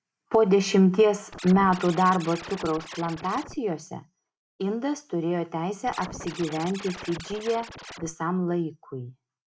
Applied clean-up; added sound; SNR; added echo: none; Scratching (performance technique); 14 dB; none.